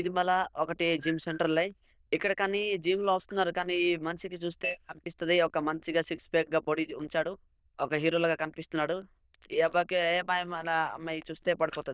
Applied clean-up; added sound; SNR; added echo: neural diffusion model UNIVERSE++.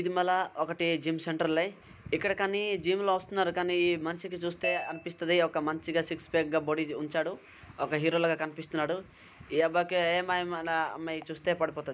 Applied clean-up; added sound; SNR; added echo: none; none; none; none.